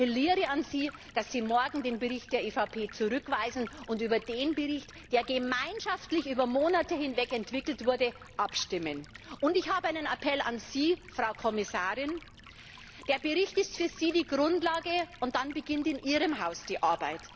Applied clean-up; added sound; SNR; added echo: none; Stream; 20 dB; none.